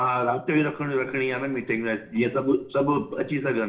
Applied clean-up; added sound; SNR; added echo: neural separator model SepFormer DNS4.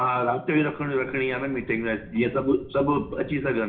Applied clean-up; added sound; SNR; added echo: none; Thunder; 19 dB; reverberation time 0.4 s.